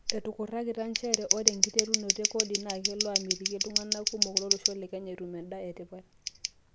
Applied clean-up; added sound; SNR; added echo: none; Scissors; -4 dB; none.